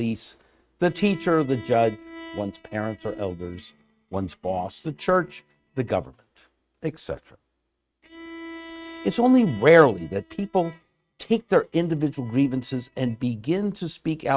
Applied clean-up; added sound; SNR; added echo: neural mask model RNNoise.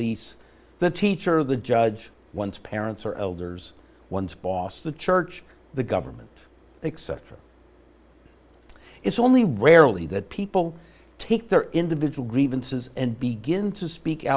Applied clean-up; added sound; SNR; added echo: none; none; none; none.